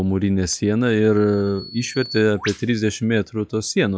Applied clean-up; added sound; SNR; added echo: classical method log-MMSE.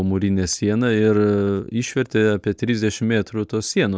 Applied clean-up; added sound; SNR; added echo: none; none; none; none.